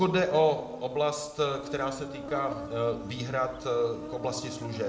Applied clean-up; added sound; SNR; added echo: none; Insect; 12 dB; reverberation time 0.7 s.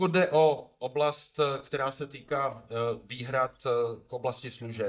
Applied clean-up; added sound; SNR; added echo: neural mask model DeepFilterNet 3.